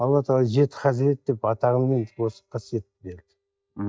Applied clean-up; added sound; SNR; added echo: neural mask model DeepFilterNet 3.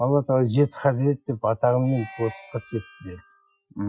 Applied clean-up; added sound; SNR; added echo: classical method Wiener filter.